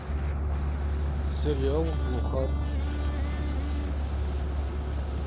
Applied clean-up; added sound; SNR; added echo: neural separator model SepFormer DNS4.